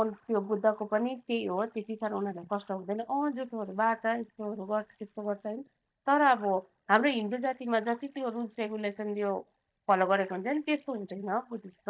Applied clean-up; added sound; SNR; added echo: neural mask model DeepFilterNet 3.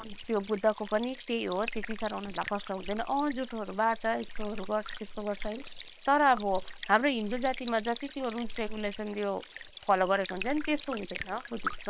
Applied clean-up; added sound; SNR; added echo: neural separator model SepFormer WHAM!.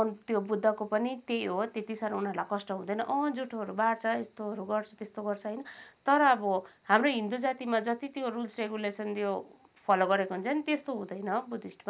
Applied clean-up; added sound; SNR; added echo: none; none; none; none.